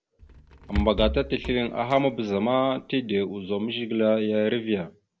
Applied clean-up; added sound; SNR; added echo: none; Rattle / Breathing; 9 dB; none.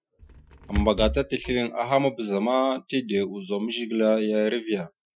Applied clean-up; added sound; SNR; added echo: classical method Wiener filter.